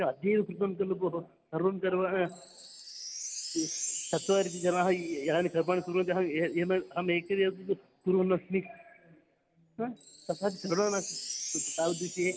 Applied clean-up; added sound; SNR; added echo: none; Wind chime; 12 dB; none.